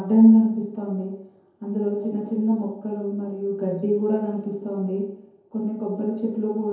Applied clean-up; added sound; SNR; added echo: none; none; none; reverberation time 0.9 s.